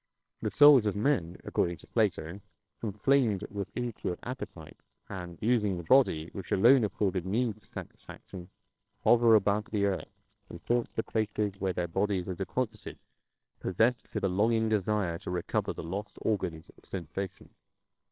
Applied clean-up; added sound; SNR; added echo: neural separator model SepFormer WHAMR!.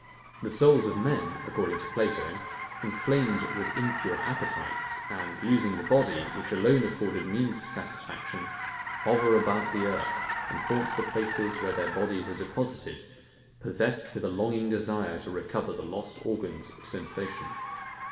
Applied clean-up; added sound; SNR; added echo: none; Car; 7 dB; reverberation time 2.1 s.